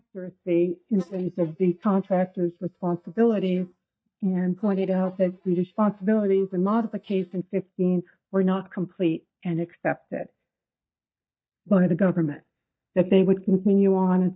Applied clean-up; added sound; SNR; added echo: neural mask model DeepFilterNet 3.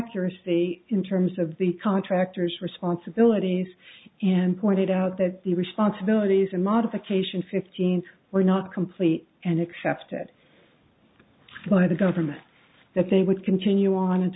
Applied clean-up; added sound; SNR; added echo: none; none; none; none.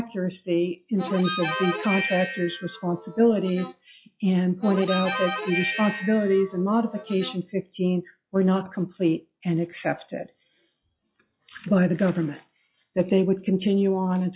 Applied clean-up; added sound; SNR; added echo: classical method log-MMSE.